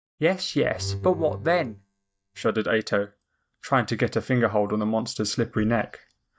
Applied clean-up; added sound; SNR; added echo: neural mask model DeepFilterNet 3.